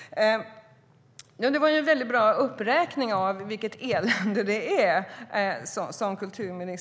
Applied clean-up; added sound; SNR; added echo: none; none; none; none.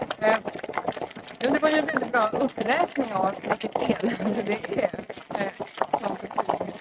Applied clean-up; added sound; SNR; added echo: neural mask model RNNoise.